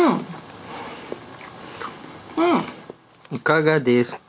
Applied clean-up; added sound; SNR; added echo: none; none; none; none.